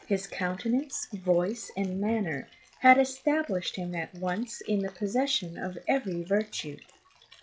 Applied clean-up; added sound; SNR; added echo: classical method log-MMSE.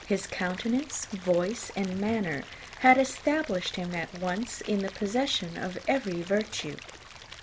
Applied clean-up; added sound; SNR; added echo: none; Stream / Liquid; 16 dB; none.